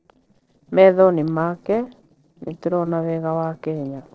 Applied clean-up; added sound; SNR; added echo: neural separator model SepFormer DNS4.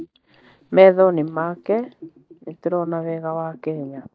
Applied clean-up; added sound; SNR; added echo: neural mask model DeepFilterNet 3.